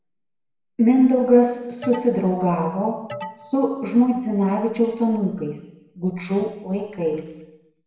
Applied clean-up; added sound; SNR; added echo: none; Alarm; 16 dB; reverberation time 0.9 s.